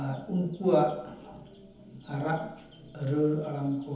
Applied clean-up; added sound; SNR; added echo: none; none; none; reverberation time 1.3 s.